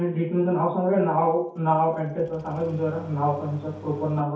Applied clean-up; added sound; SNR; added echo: none; Engine starting; 20 dB; reverberation time 0.6 s.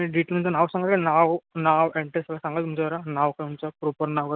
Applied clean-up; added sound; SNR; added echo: none; none; none; none.